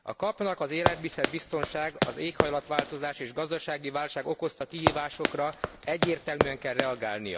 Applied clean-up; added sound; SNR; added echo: none; Run; -1 dB; none.